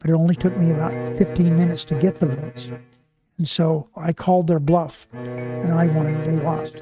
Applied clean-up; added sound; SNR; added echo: neural mask model RNNoise.